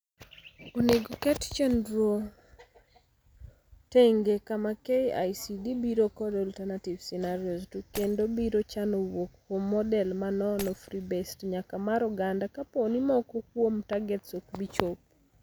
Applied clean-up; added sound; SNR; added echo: none; Shatter; 19 dB; none.